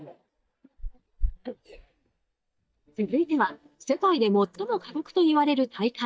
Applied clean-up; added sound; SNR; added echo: neural mask model DeepFilterNet 3.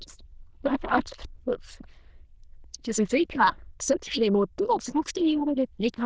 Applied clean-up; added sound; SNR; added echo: neural diffusion model UNIVERSE++.